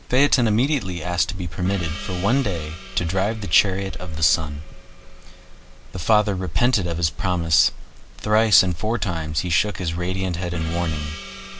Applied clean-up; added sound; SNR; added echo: none; Gong; 19 dB; none.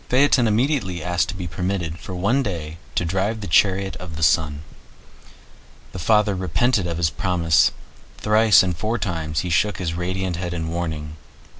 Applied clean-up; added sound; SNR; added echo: none; none; none; none.